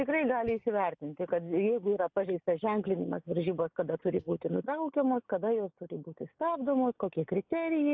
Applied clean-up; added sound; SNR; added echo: neural mask model DeepFilterNet 3.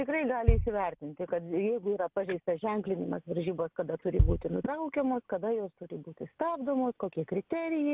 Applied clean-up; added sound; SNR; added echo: none; Bass drum; 1 dB; none.